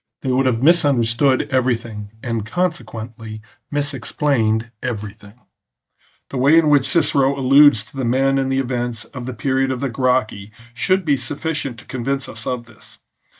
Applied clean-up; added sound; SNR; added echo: neural mask model DeepFilterNet 3.